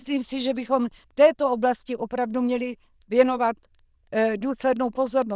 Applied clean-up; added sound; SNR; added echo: neural diffusion model UNIVERSE++.